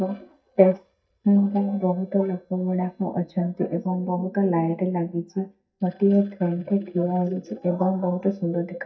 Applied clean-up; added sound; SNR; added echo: neural mask model DeepFilterNet 3.